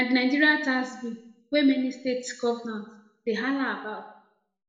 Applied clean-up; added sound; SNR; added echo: none; none; none; reverberation time 0.7 s.